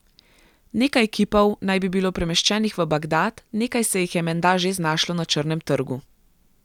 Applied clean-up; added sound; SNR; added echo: none; none; none; none.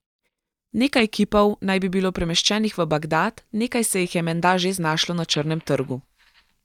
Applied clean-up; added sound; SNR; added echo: neural mask model DeepFilterNet 3.